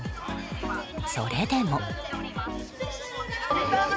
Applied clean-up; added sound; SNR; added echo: none; none; none; none.